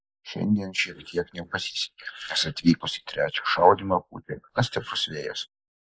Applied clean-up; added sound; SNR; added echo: neural mask model Resemble Enhance denoiser.